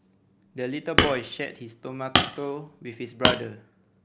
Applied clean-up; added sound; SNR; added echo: none; Hammer; -5 dB; none.